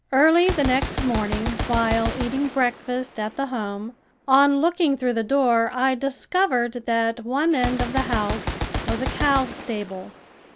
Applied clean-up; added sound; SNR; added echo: none; Gunshot, gunfire; 8 dB; none.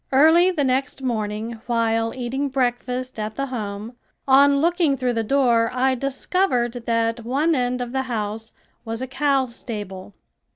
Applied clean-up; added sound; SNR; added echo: none; none; none; none.